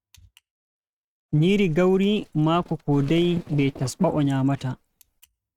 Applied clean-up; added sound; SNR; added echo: neural mask model RNNoise.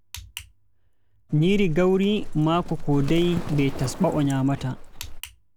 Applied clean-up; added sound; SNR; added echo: none; Livestock, farm animals, working animals; 7 dB; none.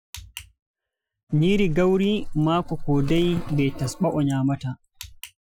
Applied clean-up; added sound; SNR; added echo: classical method Wiener filter.